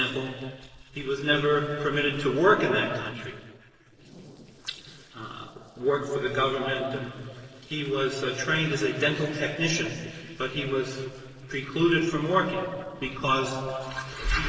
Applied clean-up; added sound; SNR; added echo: neural separator model SepFormer DNS4.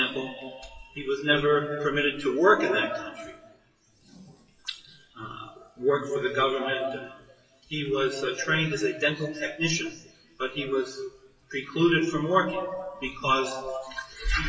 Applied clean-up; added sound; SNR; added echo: classical method WPE with log-MMSE.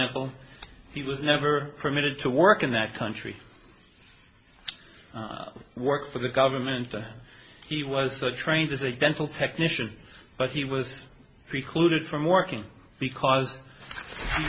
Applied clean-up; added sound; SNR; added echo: none; none; none; none.